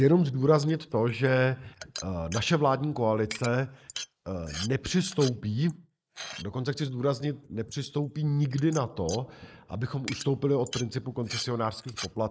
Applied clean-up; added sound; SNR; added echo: neural mask model Resemble Enhance denoiser.